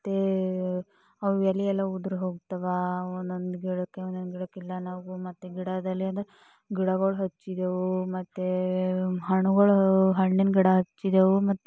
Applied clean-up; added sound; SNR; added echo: none; none; none; none.